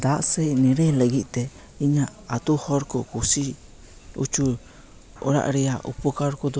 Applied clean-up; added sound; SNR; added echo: none; none; none; none.